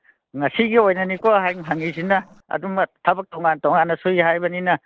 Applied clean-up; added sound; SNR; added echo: neural separator model SepFormer DNS4.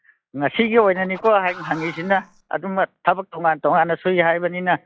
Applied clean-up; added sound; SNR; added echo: classical method log-MMSE.